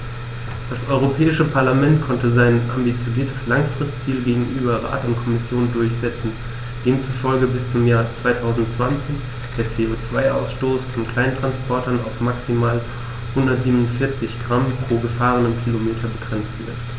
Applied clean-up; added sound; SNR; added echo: none; none; none; none.